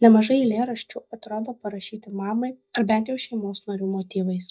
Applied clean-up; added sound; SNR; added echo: neural mask model DeepFilterNet 3.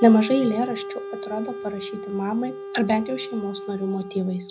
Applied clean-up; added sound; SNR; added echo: none; Wind instrument, woodwind instrument; 10 dB; reverberation time 0.4 s.